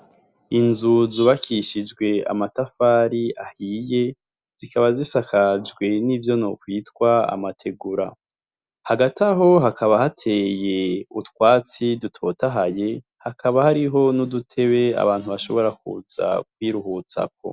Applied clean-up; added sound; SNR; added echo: none; none; none; none.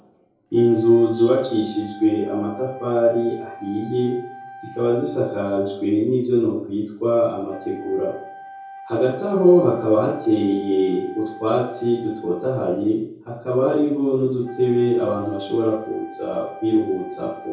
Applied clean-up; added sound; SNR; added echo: none; Wind instrument, woodwind instrument; 18 dB; reverberation time 0.6 s.